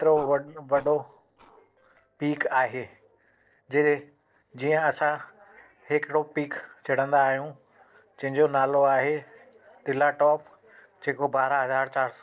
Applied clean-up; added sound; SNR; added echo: neural separator model SepFormer DNS4.